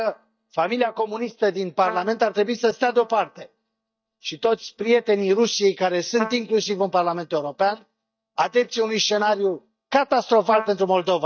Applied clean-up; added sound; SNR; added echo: neural mask model DeepFilterNet 3.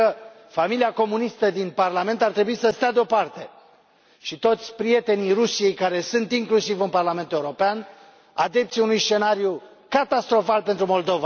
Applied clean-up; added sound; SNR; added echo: none; none; none; none.